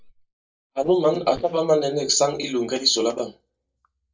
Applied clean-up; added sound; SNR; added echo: neural mask model DeepFilterNet 3.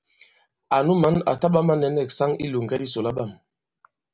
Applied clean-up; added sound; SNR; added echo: none; none; none; none.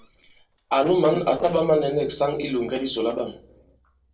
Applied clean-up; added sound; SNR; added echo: neural separator model SepFormer DNS4.